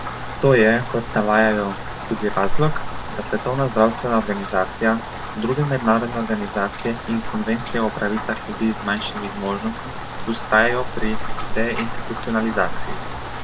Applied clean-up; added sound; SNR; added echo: none; Rain; 4 dB; none.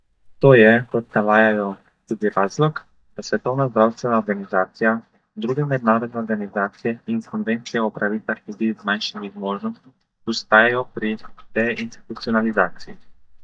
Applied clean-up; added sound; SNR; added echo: neural mask model DeepFilterNet 3.